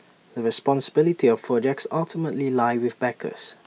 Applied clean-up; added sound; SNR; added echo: none; none; none; none.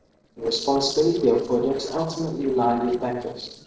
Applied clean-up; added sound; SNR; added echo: neural separator model SepFormer DNS4.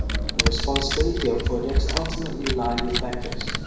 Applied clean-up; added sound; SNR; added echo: none; Computer keyboard; -2 dB; reverberation time 1.0 s.